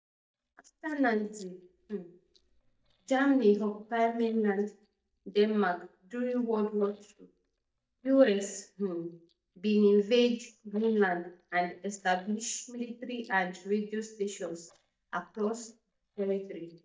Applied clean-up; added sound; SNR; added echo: neural mask model DeepFilterNet 3.